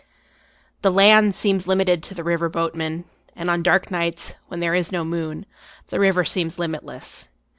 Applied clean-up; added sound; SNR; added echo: none; none; none; none.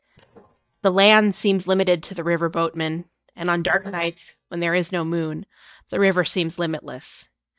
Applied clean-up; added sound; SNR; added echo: neural mask model DeepFilterNet 3.